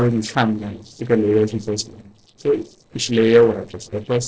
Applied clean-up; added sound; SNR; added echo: neural separator model SepFormer DNS4.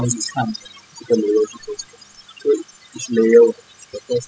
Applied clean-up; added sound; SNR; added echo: classical method spectral subtraction.